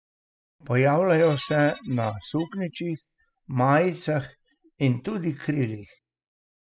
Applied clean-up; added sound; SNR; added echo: classical method spectral subtraction.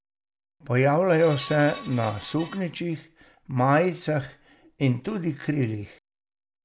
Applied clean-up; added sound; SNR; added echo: none; Screech; 16 dB; none.